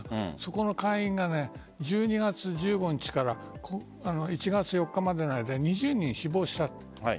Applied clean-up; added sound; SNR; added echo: none; none; none; none.